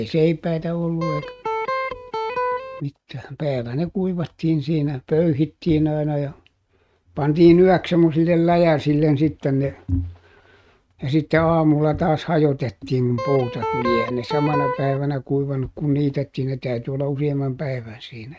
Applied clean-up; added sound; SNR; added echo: neural mask model RNNoise.